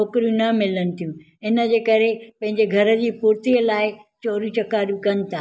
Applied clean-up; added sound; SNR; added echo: none; none; none; none.